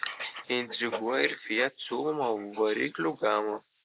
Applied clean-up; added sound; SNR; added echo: neural mask model Resemble Enhance denoiser.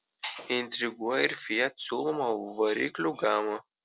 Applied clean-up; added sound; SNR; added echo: none; none; none; none.